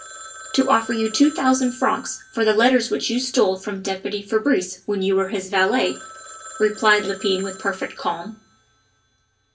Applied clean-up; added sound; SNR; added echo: none; Telephone; 19 dB; reverberation time 0.2 s.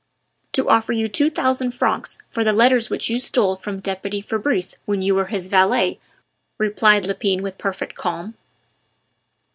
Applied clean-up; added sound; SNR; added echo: none; none; none; none.